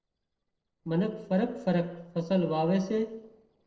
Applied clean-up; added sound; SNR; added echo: neural separator model SepFormer DNS4.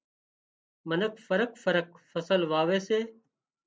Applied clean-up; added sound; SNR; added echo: none; none; none; none.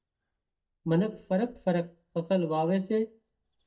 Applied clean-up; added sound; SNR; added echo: neural mask model DeepFilterNet 3.